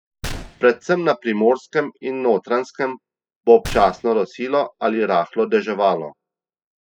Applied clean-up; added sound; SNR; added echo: classical method spectral subtraction.